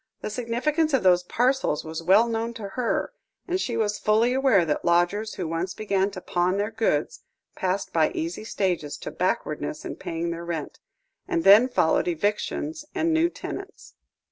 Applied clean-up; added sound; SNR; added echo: none; none; none; none.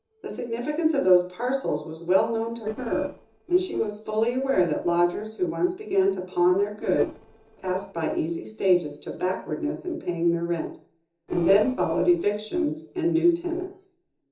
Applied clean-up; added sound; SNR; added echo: neural separator model SepFormer DNS4.